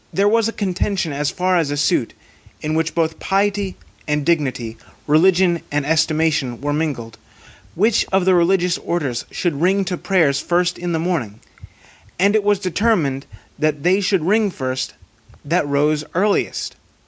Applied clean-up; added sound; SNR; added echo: none; none; none; none.